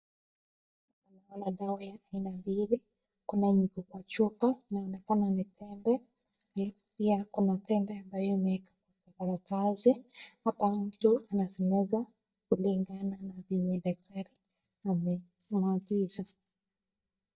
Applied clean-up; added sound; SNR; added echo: neural mask model DeepFilterNet 3.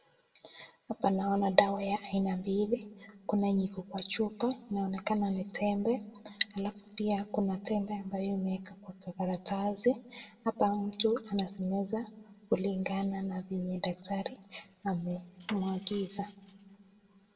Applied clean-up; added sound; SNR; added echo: none; Cutlery, silverware; 16 dB; reverberation time 0.6 s.